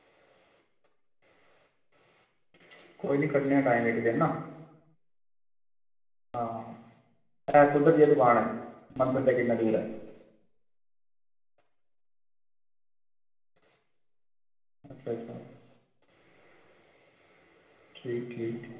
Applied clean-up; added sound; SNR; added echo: none; none; none; reverberation time 0.8 s.